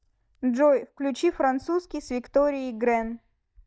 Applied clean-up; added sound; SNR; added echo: neural mask model DeepFilterNet 3.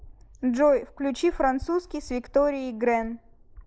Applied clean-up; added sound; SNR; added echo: neural mask model Resemble Enhance denoiser.